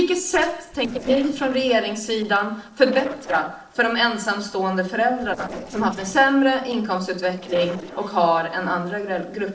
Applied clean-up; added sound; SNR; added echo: neural separator model SepFormer DNS4.